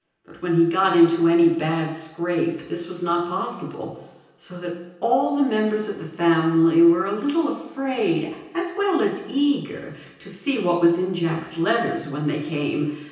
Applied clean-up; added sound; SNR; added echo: none; none; none; reverberation time 0.9 s.